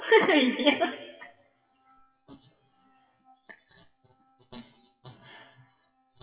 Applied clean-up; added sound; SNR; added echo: classical method WPE with log-MMSE.